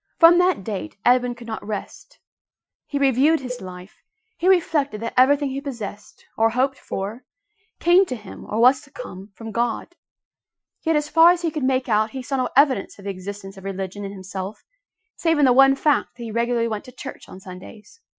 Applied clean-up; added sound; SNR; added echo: classical method Wiener filter.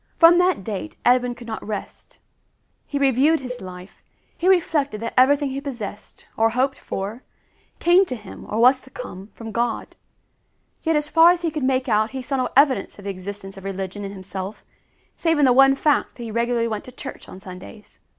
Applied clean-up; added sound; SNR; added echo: none; Cowbell; 17 dB; none.